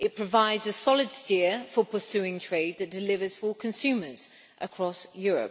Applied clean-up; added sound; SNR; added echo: none; none; none; none.